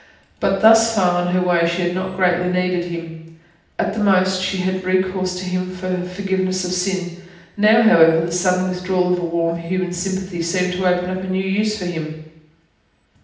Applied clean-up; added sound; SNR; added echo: none; none; none; reverberation time 0.8 s.